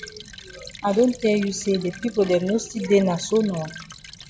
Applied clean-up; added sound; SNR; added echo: none; Stream / Trickle, dribble; 18 dB; none.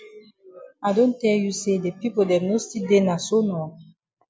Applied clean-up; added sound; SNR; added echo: none; none; none; none.